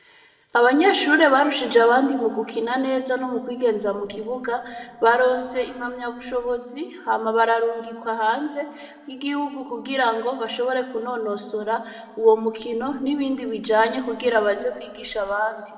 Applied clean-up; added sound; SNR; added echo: neural separator model SepFormer DNS4.